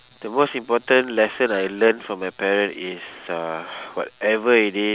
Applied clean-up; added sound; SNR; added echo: none; none; none; none.